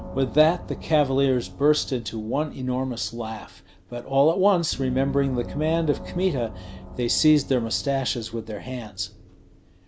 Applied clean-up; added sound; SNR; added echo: none; Gong; 15 dB; none.